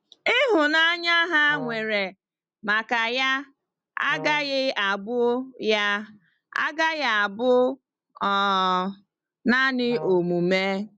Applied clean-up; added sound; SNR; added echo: none; Brass instrument; 15 dB; none.